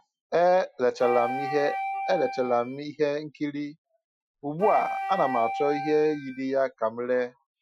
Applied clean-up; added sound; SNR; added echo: classical method Wiener filter.